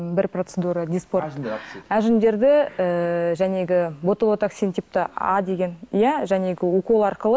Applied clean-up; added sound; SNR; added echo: none; none; none; none.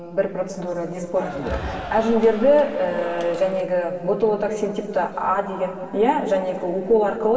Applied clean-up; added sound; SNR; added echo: none; Cheering; 12 dB; reverberation time 2.3 s.